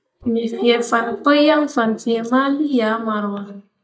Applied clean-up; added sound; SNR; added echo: neural mask model DeepFilterNet 3.